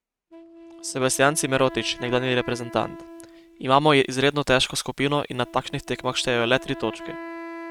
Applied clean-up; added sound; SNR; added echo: neural mask model RNNoise.